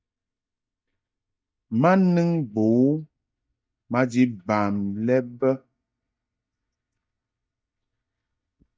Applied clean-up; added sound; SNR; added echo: neural mask model DeepFilterNet 3.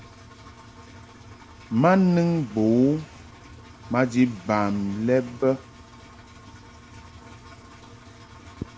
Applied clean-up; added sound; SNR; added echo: none; Engine; 20 dB; none.